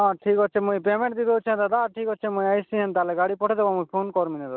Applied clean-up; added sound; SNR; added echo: none; none; none; none.